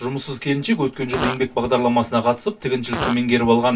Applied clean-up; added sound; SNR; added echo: none; Fart; 11 dB; reverberation time 0.1 s.